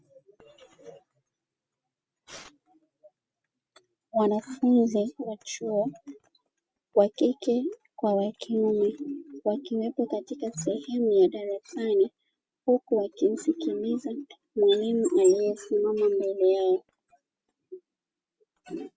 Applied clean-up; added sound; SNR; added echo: none; none; none; none.